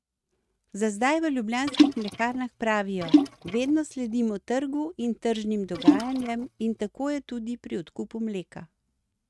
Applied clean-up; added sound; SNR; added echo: neural mask model RNNoise.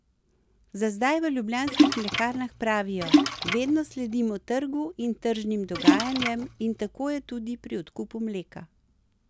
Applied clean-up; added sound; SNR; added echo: none; Splash, splatter; -3 dB; none.